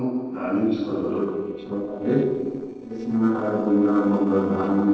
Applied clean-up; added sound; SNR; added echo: neural separator model SepFormer DNS4.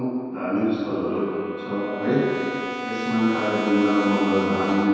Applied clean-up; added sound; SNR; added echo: none; Brass instrument; 9 dB; reverberation time 2.1 s.